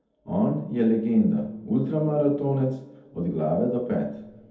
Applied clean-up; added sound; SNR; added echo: none; none; none; reverberation time 0.6 s.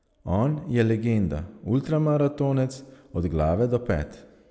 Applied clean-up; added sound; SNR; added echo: none; none; none; none.